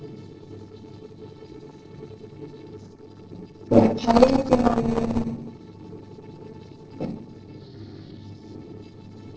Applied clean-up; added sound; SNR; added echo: neural separator model SepFormer DNS4.